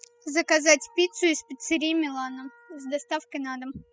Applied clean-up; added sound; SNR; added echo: classical method spectral subtraction.